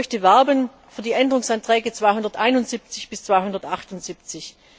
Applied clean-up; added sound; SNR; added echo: none; none; none; none.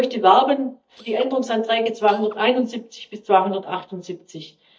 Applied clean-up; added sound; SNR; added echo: neural mask model DeepFilterNet 3.